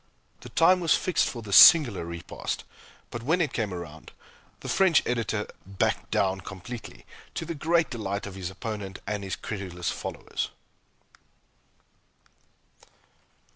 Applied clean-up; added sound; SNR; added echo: none; none; none; none.